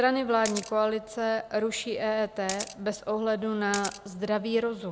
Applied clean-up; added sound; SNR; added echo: none; Camera; 14 dB; none.